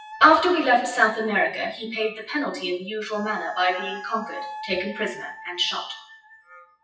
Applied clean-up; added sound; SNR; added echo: classical method WPE with log-MMSE.